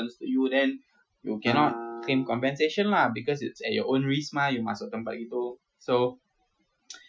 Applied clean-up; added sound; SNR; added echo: classical method Wiener filter.